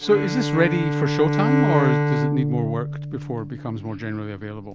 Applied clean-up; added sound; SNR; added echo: none; Bowed string instrument; 0 dB; none.